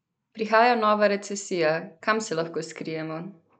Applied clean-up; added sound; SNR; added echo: neural mask model Resemble Enhance denoiser.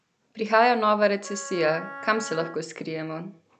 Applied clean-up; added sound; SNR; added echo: none; Wind instrument, woodwind instrument; 14 dB; none.